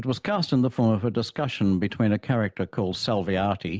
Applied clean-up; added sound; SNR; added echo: none; none; none; none.